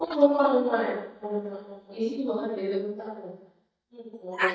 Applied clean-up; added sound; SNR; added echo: neural mask model DeepFilterNet 3.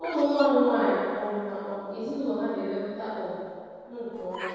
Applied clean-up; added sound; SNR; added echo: neural separator model SepFormer DNS4.